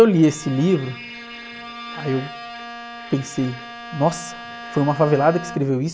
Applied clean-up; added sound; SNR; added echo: none; Bowed string instrument; 14 dB; none.